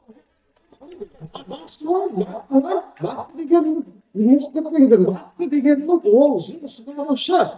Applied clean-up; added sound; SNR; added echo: neural mask model DeepFilterNet 3.